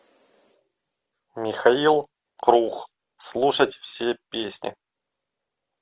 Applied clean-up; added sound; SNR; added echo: none; none; none; none.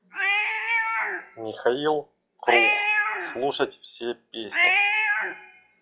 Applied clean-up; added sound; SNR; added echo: classical method log-MMSE.